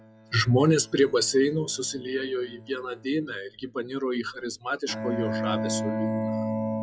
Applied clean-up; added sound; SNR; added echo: classical method log-MMSE.